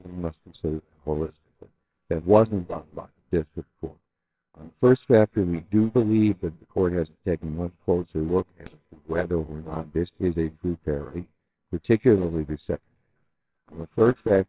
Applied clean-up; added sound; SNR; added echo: neural separator model SepFormer WHAMR!.